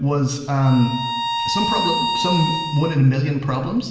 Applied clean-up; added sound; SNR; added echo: none; Bowed string instrument; 4 dB; reverberation time 1.0 s.